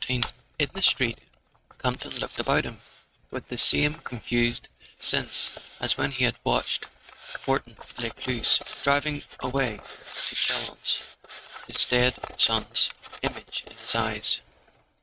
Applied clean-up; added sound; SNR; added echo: neural mask model RNNoise.